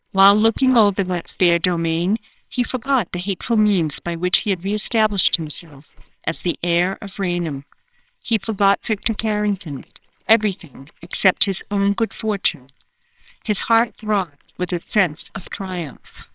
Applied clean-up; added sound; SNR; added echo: neural separator model SepFormer WHAMR!.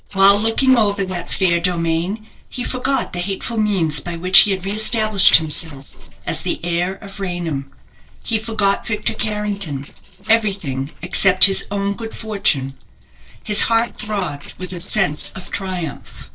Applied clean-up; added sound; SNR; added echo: neural separator model SepFormer DNS4.